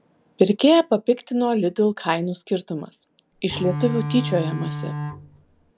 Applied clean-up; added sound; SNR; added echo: none; Bowed string instrument; 6 dB; none.